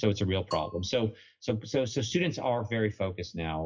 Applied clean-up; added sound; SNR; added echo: classical method WPE with log-MMSE.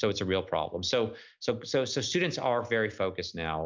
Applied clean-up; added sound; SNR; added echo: none; none; none; none.